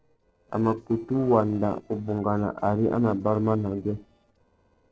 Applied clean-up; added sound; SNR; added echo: neural separator model SepFormer DNS4.